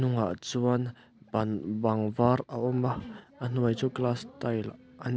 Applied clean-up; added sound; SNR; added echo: none; none; none; none.